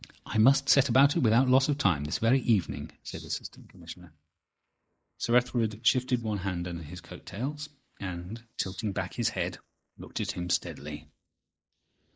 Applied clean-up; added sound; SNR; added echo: neural mask model Resemble Enhance denoiser.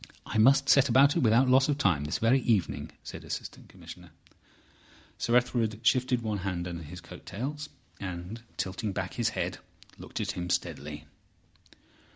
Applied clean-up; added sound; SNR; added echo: none; none; none; none.